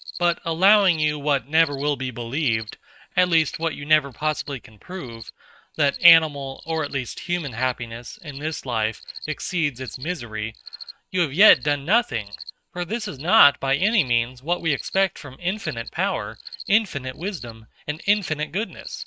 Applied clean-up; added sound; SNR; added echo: neural mask model RNNoise.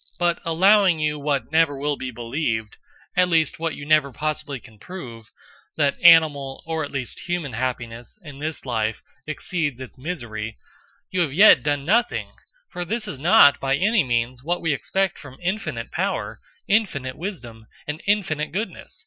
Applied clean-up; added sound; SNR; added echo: classical method Wiener filter.